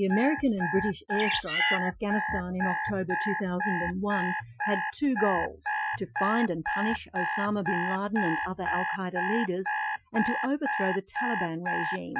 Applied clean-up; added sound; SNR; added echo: classical method Wiener filter.